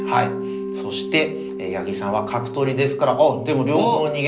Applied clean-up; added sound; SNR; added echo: none; Mallet percussion; 8 dB; reverberation time 0.5 s.